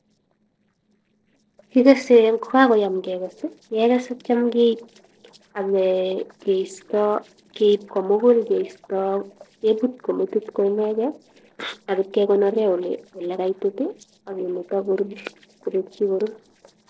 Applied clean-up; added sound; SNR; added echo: neural separator model SepFormer DNS4.